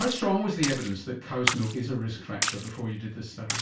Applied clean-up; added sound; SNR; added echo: none; Splash, splatter; 5 dB; reverberation time 0.3 s.